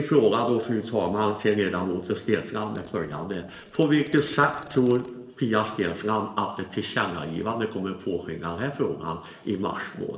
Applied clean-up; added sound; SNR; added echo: neural separator model SepFormer DNS4.